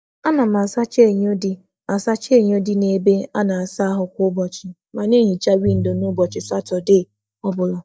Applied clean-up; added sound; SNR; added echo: neural mask model DeepFilterNet 3.